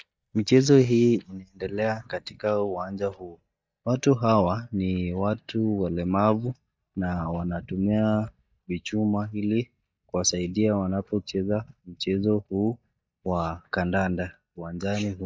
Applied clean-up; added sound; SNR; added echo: neural mask model DeepFilterNet 3.